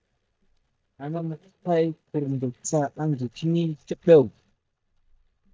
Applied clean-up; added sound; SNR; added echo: neural mask model DeepFilterNet 3.